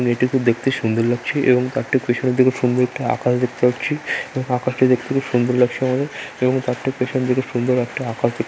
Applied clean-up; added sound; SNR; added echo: none; none; none; none.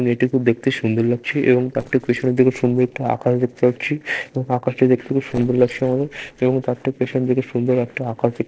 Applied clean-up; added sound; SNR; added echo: neural separator model SepFormer DNS4.